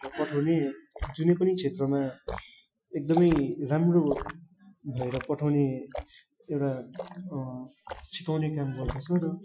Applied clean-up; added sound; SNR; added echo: classical method Wiener filter.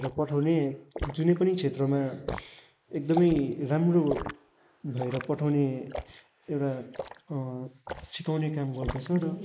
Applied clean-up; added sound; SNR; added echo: neural mask model Resemble Enhance denoiser.